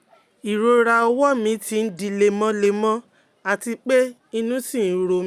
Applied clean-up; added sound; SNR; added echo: none; none; none; none.